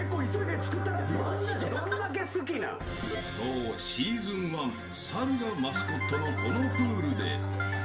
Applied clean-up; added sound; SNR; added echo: none; Bowed string instrument; 3 dB; reverberation time 1.7 s.